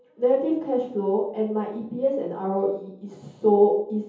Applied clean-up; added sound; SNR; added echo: none; none; none; reverberation time 0.7 s.